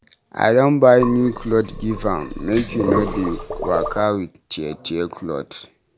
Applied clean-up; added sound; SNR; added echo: none; Sink (filling or washing); 7 dB; none.